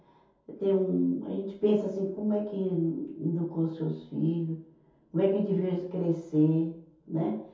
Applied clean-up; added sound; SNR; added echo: none; none; none; reverberation time 0.6 s.